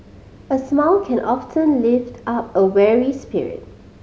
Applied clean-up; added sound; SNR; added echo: none; none; none; none.